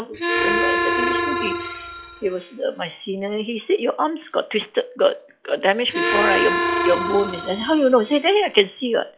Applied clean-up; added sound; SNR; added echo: classical method log-MMSE.